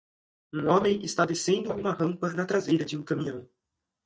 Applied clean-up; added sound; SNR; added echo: neural mask model DeepFilterNet 3.